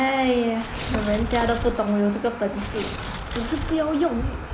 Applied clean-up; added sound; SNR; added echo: none; Tearing; 9 dB; none.